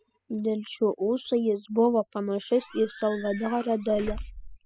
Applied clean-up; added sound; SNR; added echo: classical method spectral subtraction.